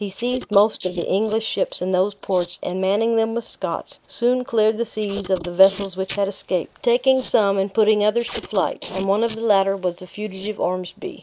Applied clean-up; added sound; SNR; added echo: neural mask model Resemble Enhance denoiser.